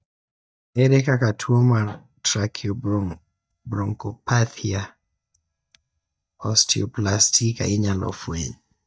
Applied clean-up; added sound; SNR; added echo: neural mask model DeepFilterNet 3.